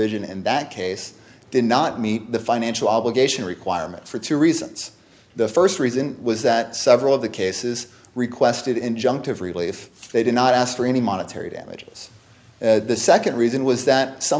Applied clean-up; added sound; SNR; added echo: none; none; none; none.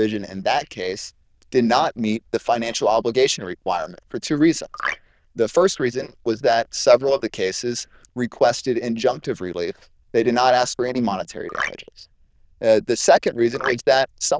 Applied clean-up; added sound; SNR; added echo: neural diffusion model UNIVERSE++.